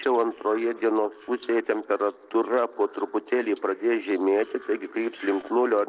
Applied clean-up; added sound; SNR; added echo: neural separator model SepFormer DNS4.